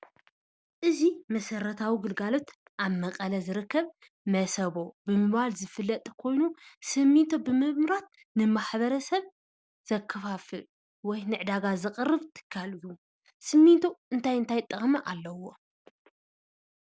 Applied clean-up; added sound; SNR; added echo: none; none; none; none.